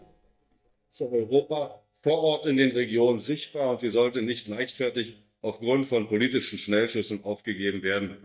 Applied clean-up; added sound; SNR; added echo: neural mask model DeepFilterNet 3.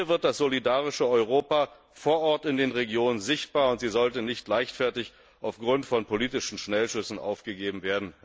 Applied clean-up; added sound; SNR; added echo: none; none; none; none.